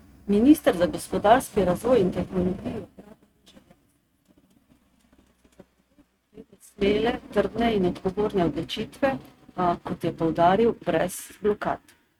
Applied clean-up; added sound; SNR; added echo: neural mask model RNNoise.